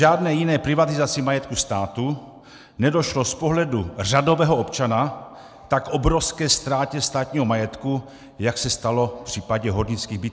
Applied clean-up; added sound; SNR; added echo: none; none; none; none.